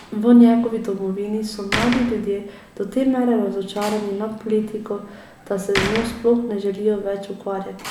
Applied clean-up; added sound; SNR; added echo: none; Slam; 12 dB; none.